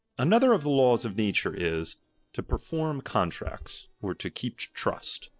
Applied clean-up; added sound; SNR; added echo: neural separator model SepFormer DNS4.